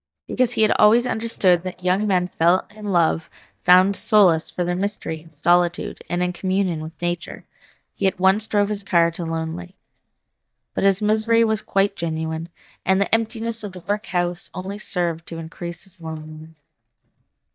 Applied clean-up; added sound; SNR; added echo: neural mask model DeepFilterNet 3.